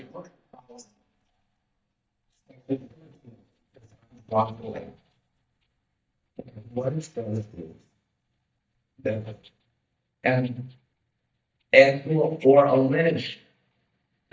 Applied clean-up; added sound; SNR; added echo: neural mask model DeepFilterNet 3.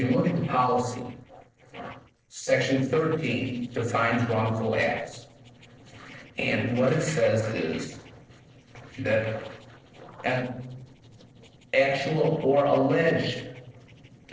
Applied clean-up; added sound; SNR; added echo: neural separator model SepFormer DNS4.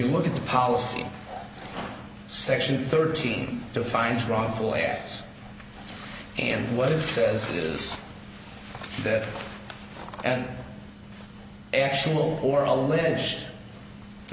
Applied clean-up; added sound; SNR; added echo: none; none; none; none.